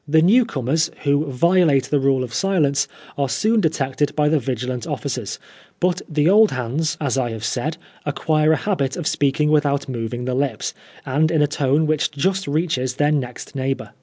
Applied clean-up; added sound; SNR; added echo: none; none; none; none.